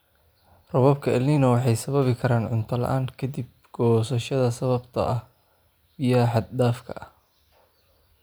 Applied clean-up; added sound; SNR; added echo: none; none; none; none.